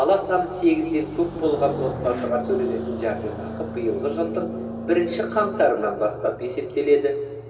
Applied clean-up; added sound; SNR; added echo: none; Car passing by; 10 dB; reverberation time 2.2 s.